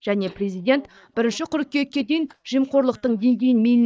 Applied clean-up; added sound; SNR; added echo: neural mask model DeepFilterNet 3.